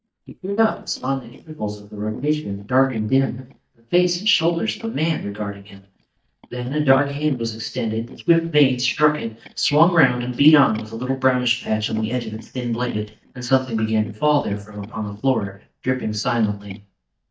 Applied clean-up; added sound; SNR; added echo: neural mask model DeepFilterNet 3.